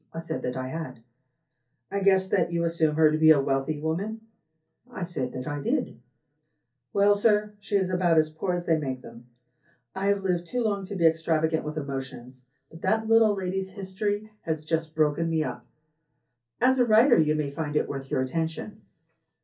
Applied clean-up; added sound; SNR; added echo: none; none; none; reverberation time 0.3 s.